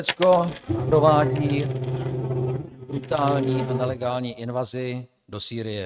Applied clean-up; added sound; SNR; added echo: neural mask model RNNoise.